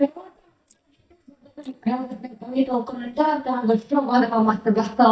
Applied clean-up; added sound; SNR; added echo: neural mask model DeepFilterNet 3.